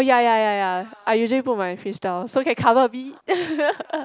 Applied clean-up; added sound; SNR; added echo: none; none; none; none.